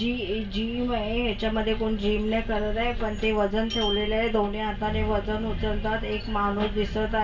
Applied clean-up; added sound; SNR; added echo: none; none; none; reverberation time 0.2 s.